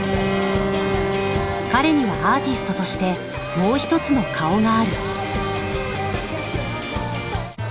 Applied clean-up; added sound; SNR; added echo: none; Bowed string instrument; 5 dB; none.